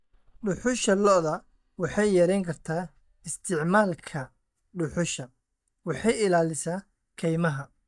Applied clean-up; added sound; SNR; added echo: neural mask model DeepFilterNet 3.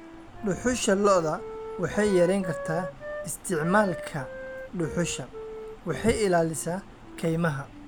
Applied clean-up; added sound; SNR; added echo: none; Wind instrument, woodwind instrument; 12 dB; none.